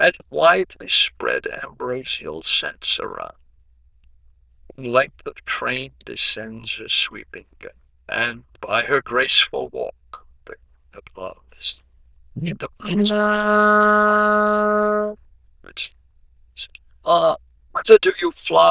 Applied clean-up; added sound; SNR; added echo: neural diffusion model UNIVERSE++.